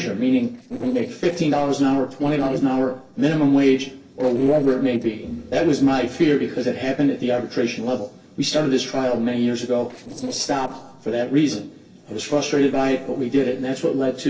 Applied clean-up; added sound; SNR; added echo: neural separator model SepFormer DNS4.